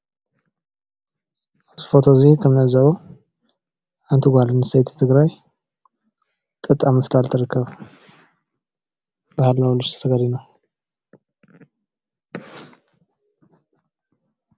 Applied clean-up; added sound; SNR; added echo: none; none; none; none.